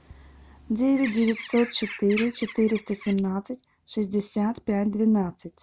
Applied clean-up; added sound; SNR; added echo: none; Bird; 12 dB; none.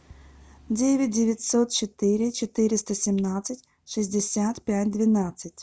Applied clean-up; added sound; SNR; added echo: none; none; none; none.